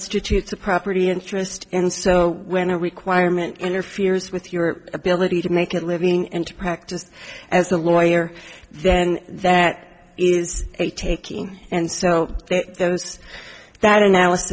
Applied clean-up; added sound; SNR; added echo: none; none; none; none.